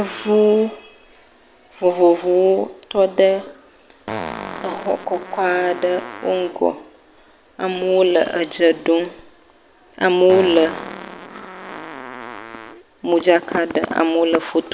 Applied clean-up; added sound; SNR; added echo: none; Fart; 17 dB; none.